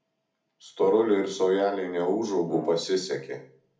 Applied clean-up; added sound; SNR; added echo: none; Brass instrument; 13 dB; reverberation time 0.4 s.